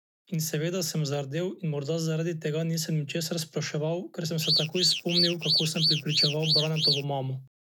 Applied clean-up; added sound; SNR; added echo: none; Alarm / Car; -3 dB; none.